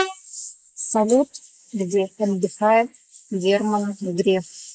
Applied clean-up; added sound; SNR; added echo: neural mask model Resemble Enhance denoiser.